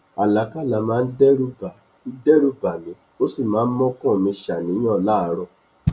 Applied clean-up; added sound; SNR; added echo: none; none; none; none.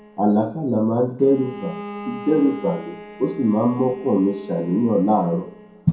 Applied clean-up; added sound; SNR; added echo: none; Bowed string instrument; 17 dB; reverberation time 0.4 s.